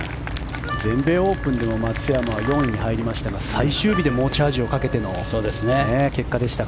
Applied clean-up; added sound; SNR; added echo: none; Harmonica; 15 dB; none.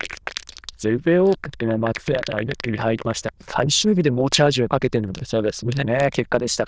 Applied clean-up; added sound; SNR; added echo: neural diffusion model UNIVERSE++.